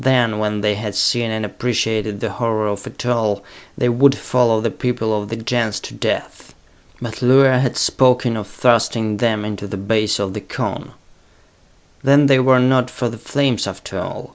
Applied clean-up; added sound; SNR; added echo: none; none; none; none.